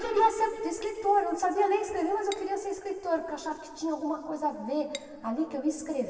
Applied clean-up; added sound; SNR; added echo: none; Cutlery, silverware / Dishes, pots, and pans; 17 dB; reverberation time 2.6 s.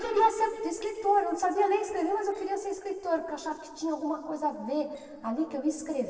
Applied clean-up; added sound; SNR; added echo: neural separator model SepFormer DNS4.